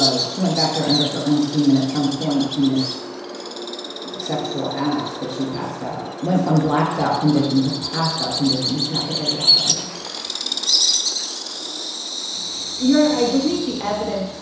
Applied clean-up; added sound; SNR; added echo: none; Bird vocalization, bird call, bird song; 3 dB; reverberation time 1.0 s.